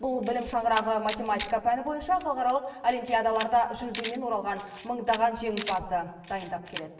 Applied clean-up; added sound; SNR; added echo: none; Camera; 15 dB; reverberation time 1.0 s.